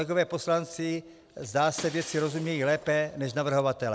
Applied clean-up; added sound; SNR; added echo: none; Shatter; 20 dB; none.